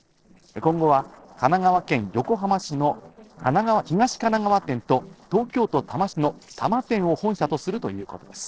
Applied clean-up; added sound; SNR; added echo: neural separator model SepFormer DNS4.